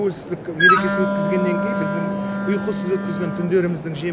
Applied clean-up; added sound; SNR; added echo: none; Wind instrument, woodwind instrument; -2 dB; none.